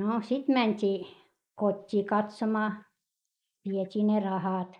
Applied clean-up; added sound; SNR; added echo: neural mask model Resemble Enhance denoiser.